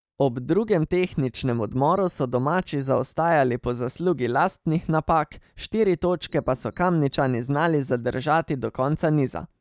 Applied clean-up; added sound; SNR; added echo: neural mask model DeepFilterNet 3.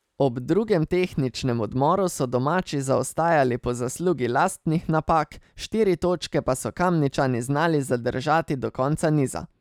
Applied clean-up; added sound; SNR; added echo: none; none; none; none.